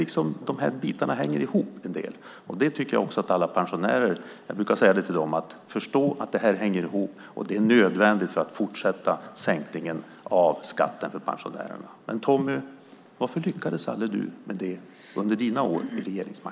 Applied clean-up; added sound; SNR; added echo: none; none; none; none.